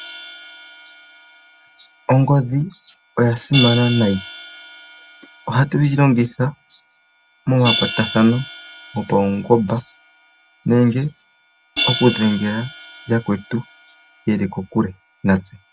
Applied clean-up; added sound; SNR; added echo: none; Hi-hat; 9 dB; none.